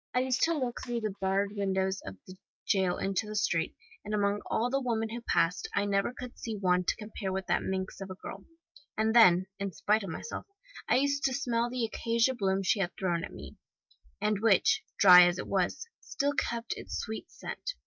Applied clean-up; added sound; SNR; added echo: neural mask model DeepFilterNet 3.